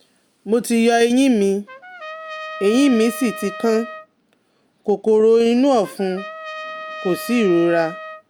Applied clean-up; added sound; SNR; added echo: none; Trumpet; 15 dB; none.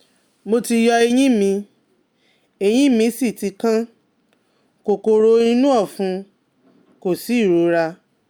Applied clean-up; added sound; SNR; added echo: none; none; none; none.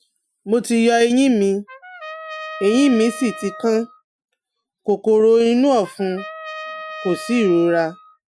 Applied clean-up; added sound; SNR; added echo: classical method Wiener filter.